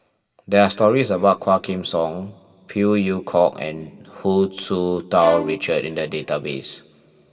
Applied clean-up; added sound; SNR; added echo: none; Bowed string instrument; 10 dB; reverberation time 3.0 s.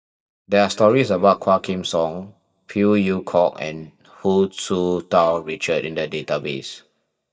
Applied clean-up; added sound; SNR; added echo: neural mask model DeepFilterNet 3.